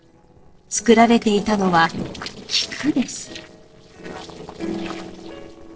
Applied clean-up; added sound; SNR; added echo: neural separator model SepFormer DNS4.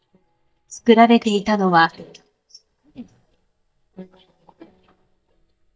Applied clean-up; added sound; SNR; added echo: neural mask model DeepFilterNet 3.